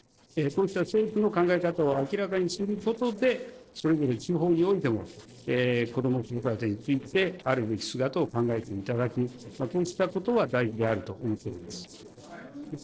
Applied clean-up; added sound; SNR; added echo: neural separator model SepFormer DNS4.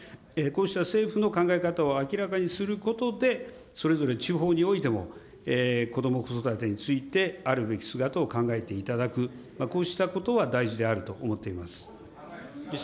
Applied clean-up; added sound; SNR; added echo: none; none; none; none.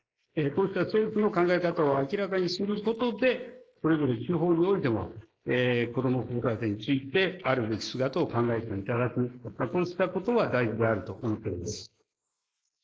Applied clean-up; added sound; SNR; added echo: neural mask model Resemble Enhance denoiser.